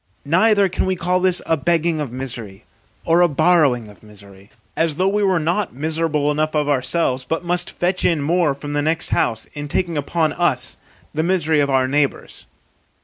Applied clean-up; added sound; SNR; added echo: none; none; none; none.